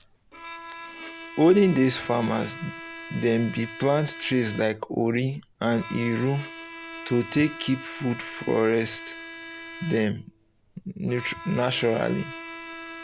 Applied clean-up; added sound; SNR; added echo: none; Bowed string instrument; 14 dB; none.